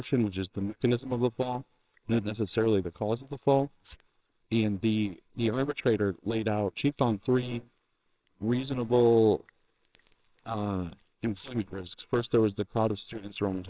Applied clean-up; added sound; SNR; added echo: neural separator model SepFormer WHAMR!.